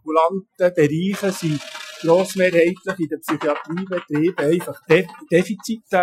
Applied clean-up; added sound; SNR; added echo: classical method Wiener filter.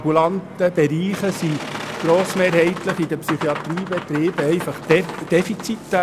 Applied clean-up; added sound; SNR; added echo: none; Boat, Water vehicle; 11 dB; none.